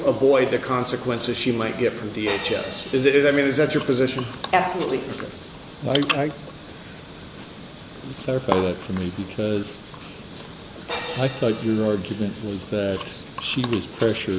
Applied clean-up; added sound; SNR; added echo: none; Crash cymbal + Bathtub (filling or washing) / Water; 12 dB; none.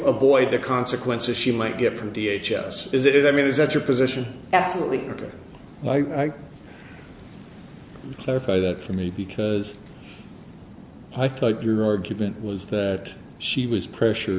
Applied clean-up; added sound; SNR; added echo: none; none; none; none.